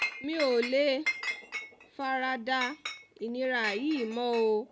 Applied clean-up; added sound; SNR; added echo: none; Chink, clink; 8 dB; none.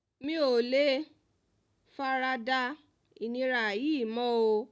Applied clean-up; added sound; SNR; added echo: none; none; none; none.